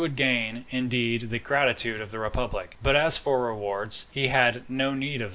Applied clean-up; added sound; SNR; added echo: none; none; none; none.